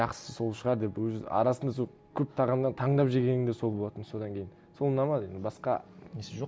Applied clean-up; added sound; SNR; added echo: none; none; none; none.